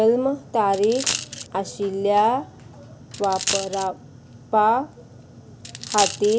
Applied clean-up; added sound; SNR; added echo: none; Coin (dropping); 5 dB; none.